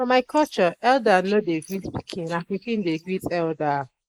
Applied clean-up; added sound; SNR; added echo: neural mask model Resemble Enhance denoiser.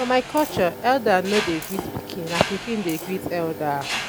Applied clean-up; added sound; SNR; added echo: none; Mechanisms; 8 dB; none.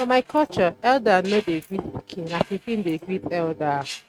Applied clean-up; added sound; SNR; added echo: neural mask model RNNoise.